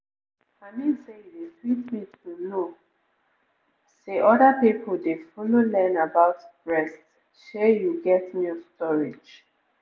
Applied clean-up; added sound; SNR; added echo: none; none; none; none.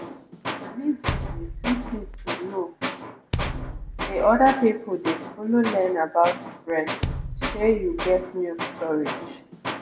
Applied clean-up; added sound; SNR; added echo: none; Bass drum + Tools; 6 dB; none.